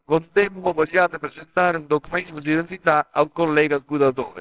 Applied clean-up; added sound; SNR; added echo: neural separator model SepFormer WHAMR!.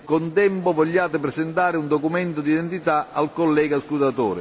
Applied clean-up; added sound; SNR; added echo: none; none; none; none.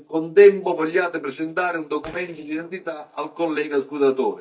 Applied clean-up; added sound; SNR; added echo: neural mask model DeepFilterNet 3.